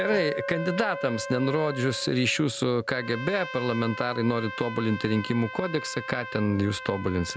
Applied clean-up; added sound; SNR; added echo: none; Chink, clink + Trumpet; 10 dB; none.